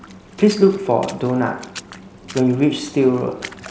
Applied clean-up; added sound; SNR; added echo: none; Water / Splash, splatter; 20 dB; none.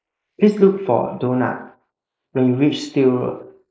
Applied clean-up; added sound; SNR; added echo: neural mask model Resemble Enhance denoiser.